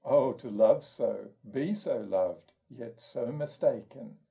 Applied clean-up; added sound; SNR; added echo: none; none; none; reverberation time 0.3 s.